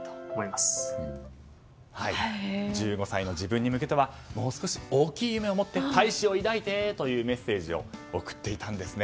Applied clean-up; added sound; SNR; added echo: none; none; none; none.